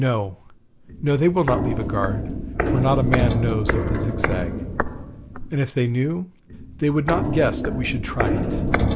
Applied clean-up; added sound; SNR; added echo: none; Walk, footsteps; 1 dB; none.